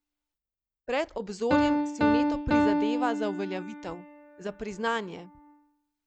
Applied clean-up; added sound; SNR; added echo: none; Piano; -4 dB; none.